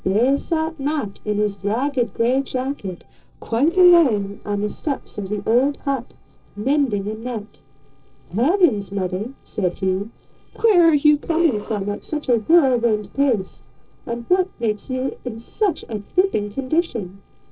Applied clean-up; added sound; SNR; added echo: neural separator model SepFormer DNS4.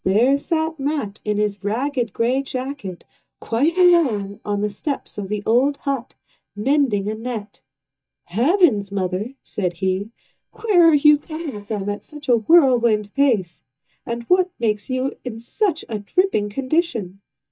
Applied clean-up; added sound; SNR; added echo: neural mask model DeepFilterNet 3.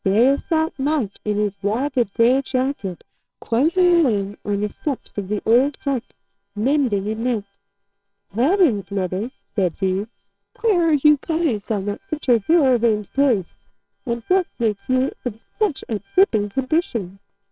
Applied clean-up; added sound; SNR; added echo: neural separator model SepFormer WHAMR!.